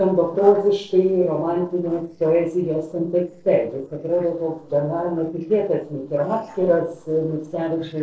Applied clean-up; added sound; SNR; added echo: neural separator model SepFormer DNS4.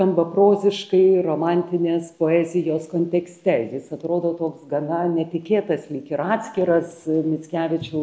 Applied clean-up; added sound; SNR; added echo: none; none; none; none.